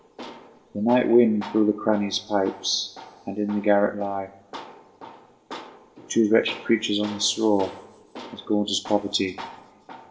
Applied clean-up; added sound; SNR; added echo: none; Tools; 18 dB; reverberation time 1.2 s.